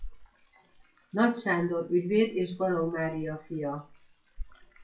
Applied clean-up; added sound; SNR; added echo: classical method WPE with log-MMSE.